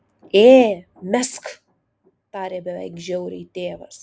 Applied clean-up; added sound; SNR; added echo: none; none; none; none.